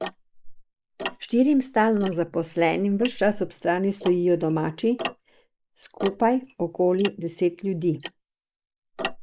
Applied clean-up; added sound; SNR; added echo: neural mask model Resemble Enhance denoiser.